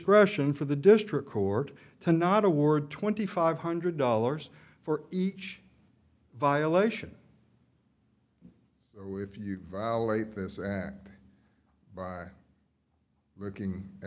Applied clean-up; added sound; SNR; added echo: none; none; none; none.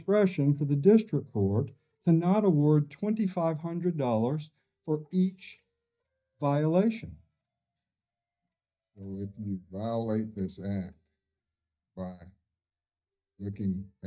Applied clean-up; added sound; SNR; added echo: neural mask model DeepFilterNet 3.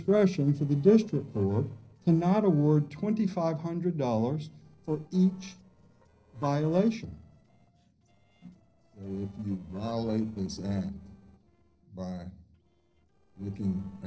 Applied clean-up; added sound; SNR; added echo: neural separator model SepFormer DNS4.